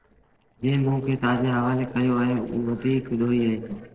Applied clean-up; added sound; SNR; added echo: neural separator model SepFormer DNS4.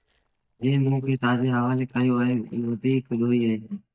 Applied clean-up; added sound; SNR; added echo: neural mask model DeepFilterNet 3.